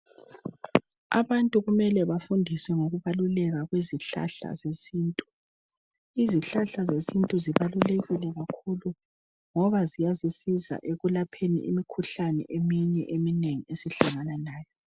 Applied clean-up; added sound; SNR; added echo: none; none; none; none.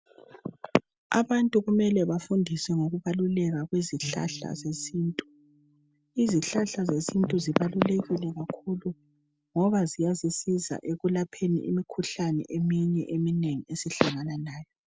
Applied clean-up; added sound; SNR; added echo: none; Bowed string instrument; 18 dB; none.